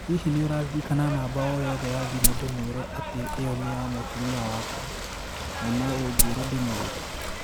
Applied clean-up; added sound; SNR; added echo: none; Glass + Ocean / Boat, Water vehicle; 1 dB; none.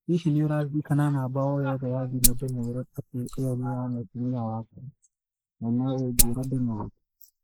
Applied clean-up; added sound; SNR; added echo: neural mask model Resemble Enhance denoiser.